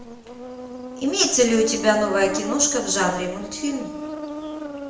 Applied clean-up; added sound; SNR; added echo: none; Insect; 9 dB; reverberation time 0.7 s.